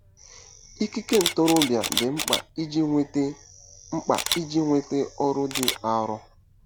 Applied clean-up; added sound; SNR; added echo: none; Camera; 7 dB; none.